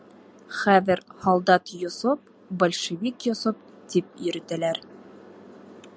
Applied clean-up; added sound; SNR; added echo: none; none; none; none.